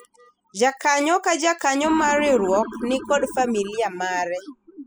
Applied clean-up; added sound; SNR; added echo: classical method spectral subtraction.